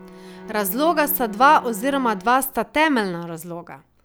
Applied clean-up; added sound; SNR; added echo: none; Bowed string instrument; 19 dB; none.